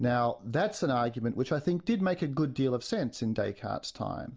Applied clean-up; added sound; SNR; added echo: none; none; none; none.